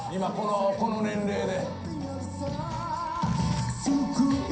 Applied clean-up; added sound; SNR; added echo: none; Crumpling, crinkling; 20 dB; reverberation time 0.6 s.